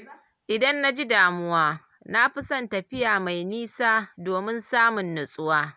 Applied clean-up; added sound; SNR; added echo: none; none; none; none.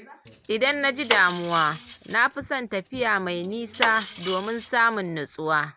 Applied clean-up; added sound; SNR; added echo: none; Cutlery, silverware; 10 dB; none.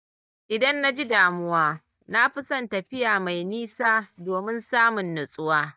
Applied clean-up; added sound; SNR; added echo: neural mask model DeepFilterNet 3.